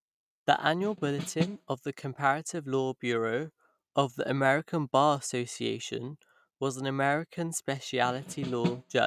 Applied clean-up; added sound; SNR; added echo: neural mask model RNNoise.